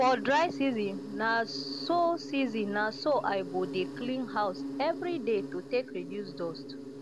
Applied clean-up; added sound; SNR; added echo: none; Insect; 10 dB; none.